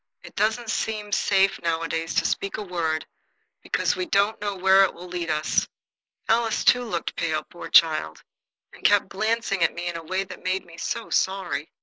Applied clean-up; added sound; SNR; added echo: neural mask model Resemble Enhance denoiser.